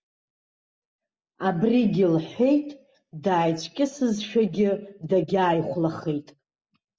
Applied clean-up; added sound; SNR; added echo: none; none; none; none.